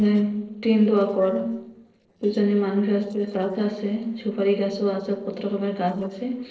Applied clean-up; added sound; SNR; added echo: neural separator model SepFormer DNS4.